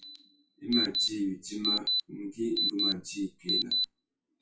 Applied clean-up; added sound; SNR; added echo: classical method WPE with log-MMSE.